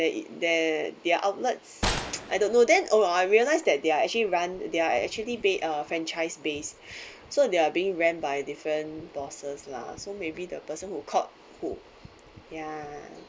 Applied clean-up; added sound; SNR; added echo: none; Gunshot, gunfire; 7 dB; none.